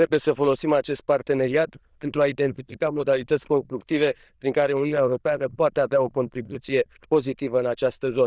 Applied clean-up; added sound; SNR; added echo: neural diffusion model UNIVERSE++.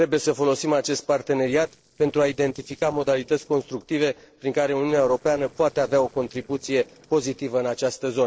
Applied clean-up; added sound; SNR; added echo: neural separator model SepFormer DNS4.